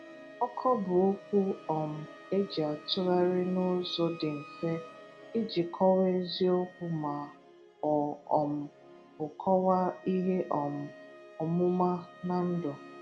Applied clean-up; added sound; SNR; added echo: none; Wind instrument, woodwind instrument + Musical instrument; 18 dB; none.